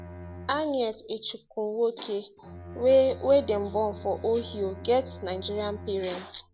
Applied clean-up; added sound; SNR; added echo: none; Bowed string instrument; 15 dB; none.